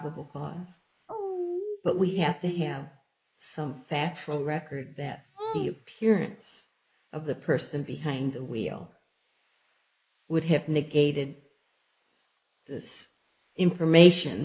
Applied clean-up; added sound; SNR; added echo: neural mask model Resemble Enhance denoiser.